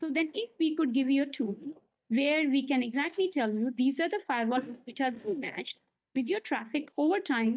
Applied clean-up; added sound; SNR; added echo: neural mask model DeepFilterNet 3.